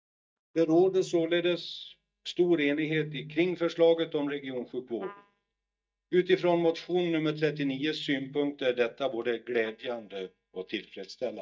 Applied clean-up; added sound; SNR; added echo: neural mask model DeepFilterNet 3.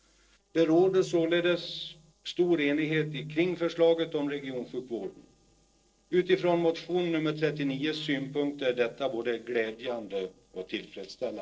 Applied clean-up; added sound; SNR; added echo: neural separator model SepFormer DNS4.